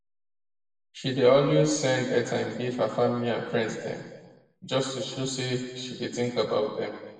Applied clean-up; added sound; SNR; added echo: none; none; none; reverberation time 1.2 s.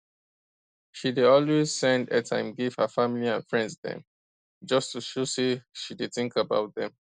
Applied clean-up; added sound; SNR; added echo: none; none; none; none.